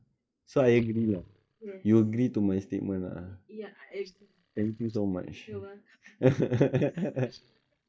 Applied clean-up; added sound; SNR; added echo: neural mask model DeepFilterNet 3.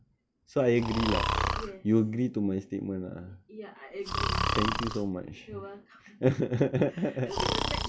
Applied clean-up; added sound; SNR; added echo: none; Breathing; 4 dB; none.